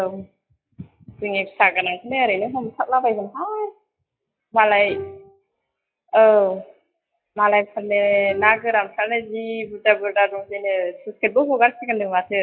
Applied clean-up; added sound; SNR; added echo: classical method log-MMSE.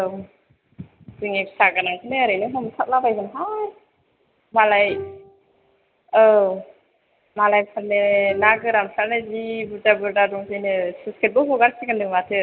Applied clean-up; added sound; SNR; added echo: none; Bowed string instrument; 18 dB; none.